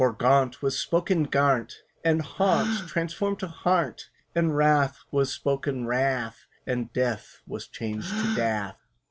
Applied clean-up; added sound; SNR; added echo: none; Gasp; 13 dB; none.